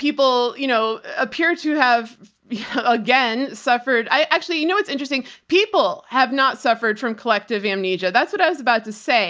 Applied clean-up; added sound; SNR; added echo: none; none; none; none.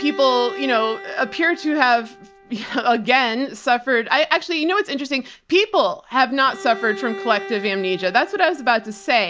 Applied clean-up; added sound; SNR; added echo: none; Bowed string instrument; 16 dB; none.